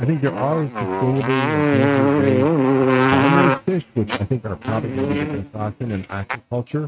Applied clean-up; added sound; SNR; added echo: neural mask model RNNoise.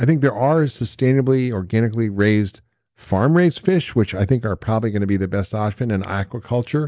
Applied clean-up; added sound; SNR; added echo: none; none; none; none.